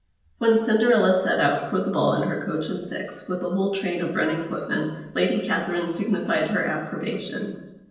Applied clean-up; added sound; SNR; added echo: none; none; none; reverberation time 0.8 s.